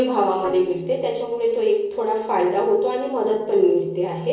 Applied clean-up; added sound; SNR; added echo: neural separator model SepFormer DNS4.